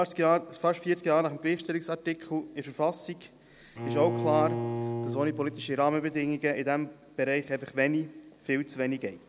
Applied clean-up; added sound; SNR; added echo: none; Bowed string instrument; 5 dB; none.